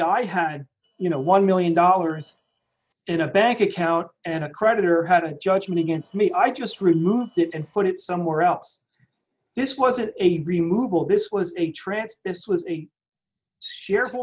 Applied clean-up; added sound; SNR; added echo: neural mask model DeepFilterNet 3.